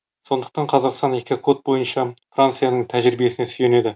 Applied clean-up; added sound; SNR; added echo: none; none; none; none.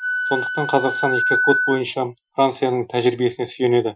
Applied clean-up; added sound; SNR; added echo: classical method Wiener filter.